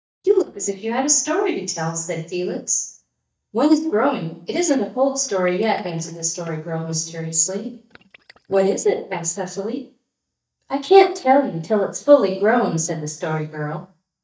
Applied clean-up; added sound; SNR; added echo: neural mask model DeepFilterNet 3.